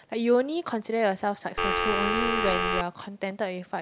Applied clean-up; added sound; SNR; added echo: none; Telephone; -2 dB; none.